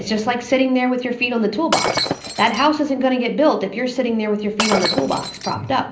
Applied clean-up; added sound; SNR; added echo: none; Shatter; 5 dB; reverberation time 0.5 s.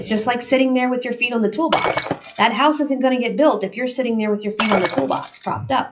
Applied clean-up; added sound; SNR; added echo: classical method WPE with log-MMSE.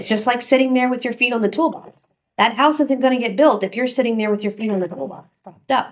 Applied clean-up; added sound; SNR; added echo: neural mask model DeepFilterNet 3.